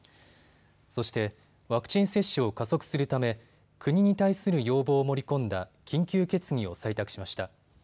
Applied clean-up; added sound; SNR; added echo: none; none; none; none.